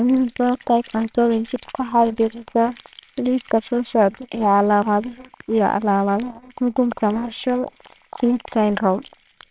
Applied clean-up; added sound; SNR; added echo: neural separator model SepFormer WHAMR!.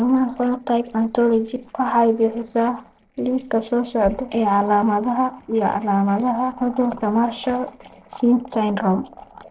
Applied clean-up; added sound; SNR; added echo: neural separator model SepFormer DNS4.